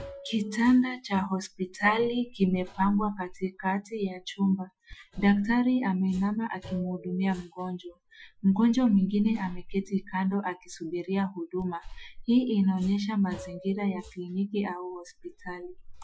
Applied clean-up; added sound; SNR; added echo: classical method Wiener filter.